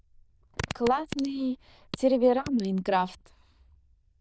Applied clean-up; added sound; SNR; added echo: neural diffusion model UNIVERSE++.